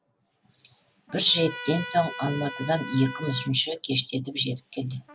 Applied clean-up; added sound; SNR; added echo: none; Trumpet; 13 dB; none.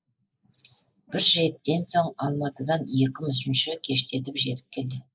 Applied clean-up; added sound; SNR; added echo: neural mask model Resemble Enhance denoiser.